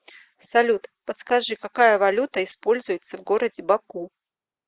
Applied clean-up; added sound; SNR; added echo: none; none; none; none.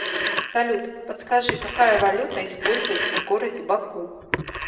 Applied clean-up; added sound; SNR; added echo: none; Telephone; 5 dB; reverberation time 1.0 s.